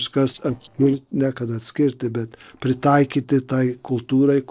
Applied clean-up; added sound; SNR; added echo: neural separator model SepFormer DNS4.